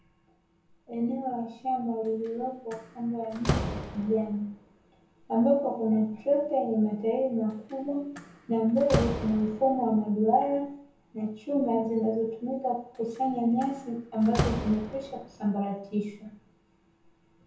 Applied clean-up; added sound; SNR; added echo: none; Slam; 10 dB; reverberation time 0.6 s.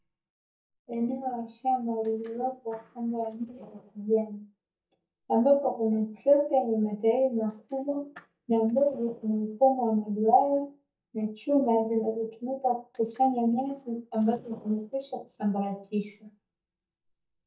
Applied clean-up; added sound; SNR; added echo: neural mask model DeepFilterNet 3.